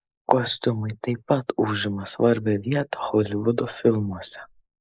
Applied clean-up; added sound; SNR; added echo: neural mask model Resemble Enhance denoiser.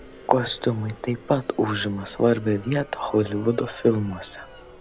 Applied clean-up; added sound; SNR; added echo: none; Fire + Crowd; 20 dB; none.